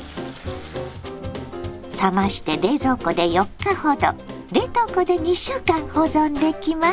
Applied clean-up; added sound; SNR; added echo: none; Wind; 19 dB; none.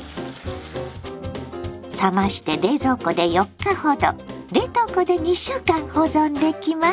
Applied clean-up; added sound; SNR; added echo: none; none; none; none.